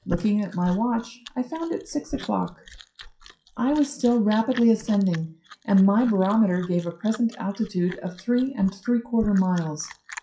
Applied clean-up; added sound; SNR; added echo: classical method WPE with log-MMSE.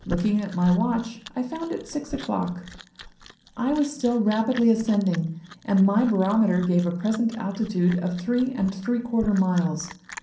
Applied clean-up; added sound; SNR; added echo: none; Chewing, mastication; 19 dB; reverberation time 0.6 s.